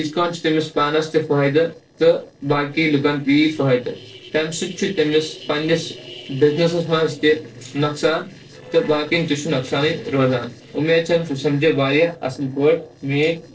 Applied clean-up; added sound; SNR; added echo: neural separator model SepFormer DNS4.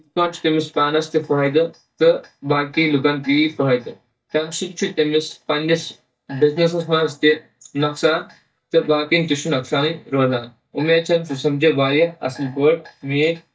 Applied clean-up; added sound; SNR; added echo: neural mask model DeepFilterNet 3.